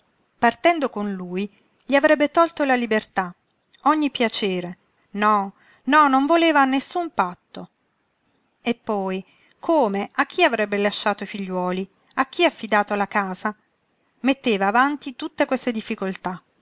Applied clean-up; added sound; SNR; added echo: none; none; none; none.